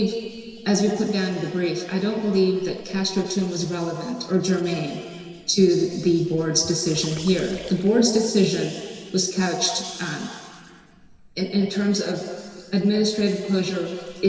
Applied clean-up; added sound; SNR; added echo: none; Water / Splash, splatter; 20 dB; reverberation time 2.5 s.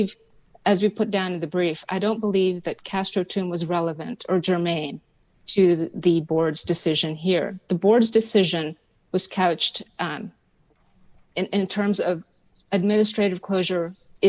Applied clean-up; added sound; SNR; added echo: none; none; none; none.